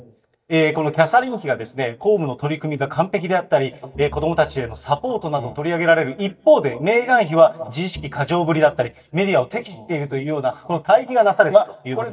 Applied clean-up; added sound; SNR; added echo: neural mask model DeepFilterNet 3.